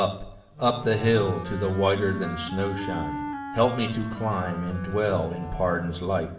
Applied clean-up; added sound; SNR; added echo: none; Wind instrument, woodwind instrument; 10 dB; reverberation time 0.9 s.